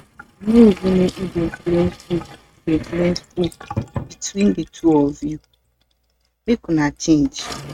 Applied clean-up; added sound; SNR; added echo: neural mask model RNNoise.